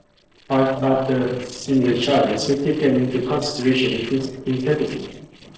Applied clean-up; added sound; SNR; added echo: neural separator model SepFormer DNS4.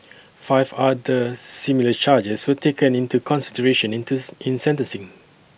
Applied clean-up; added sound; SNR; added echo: none; none; none; none.